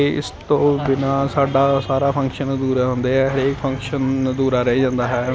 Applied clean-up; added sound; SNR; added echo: none; none; none; none.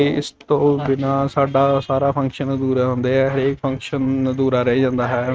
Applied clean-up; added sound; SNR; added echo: neural mask model RNNoise.